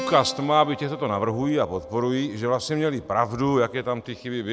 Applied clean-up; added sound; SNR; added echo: none; Keyboard (musical); 15 dB; none.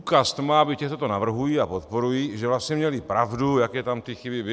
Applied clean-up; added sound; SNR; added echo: none; none; none; none.